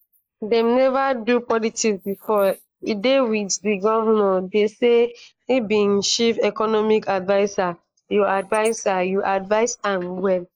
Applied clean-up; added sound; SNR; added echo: neural mask model Resemble Enhance denoiser.